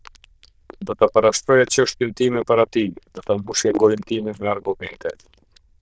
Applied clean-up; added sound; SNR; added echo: neural diffusion model UNIVERSE++.